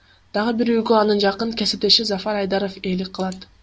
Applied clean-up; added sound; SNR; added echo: none; none; none; none.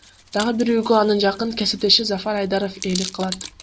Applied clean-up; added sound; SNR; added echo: none; Hands + Mechanisms; 16 dB; none.